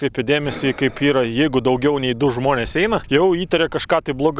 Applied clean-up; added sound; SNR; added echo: none; Breathing; 20 dB; none.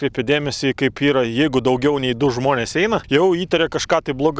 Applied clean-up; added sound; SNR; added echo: none; none; none; none.